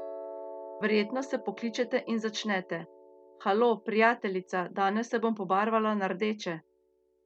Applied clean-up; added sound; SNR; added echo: none; Piano; 17 dB; none.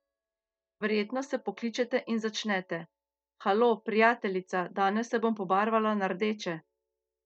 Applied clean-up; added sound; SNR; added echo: neural mask model DeepFilterNet 3.